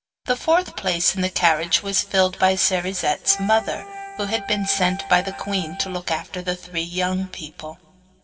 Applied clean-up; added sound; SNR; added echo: none; Wind instrument, woodwind instrument; 13 dB; reverberation time 2.8 s.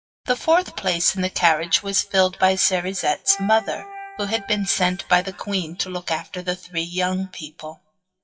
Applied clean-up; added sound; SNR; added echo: classical method WPE with log-MMSE.